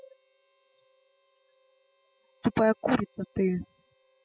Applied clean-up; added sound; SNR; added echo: classical method spectral subtraction.